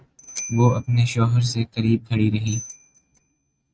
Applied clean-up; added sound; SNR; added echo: neural mask model RNNoise.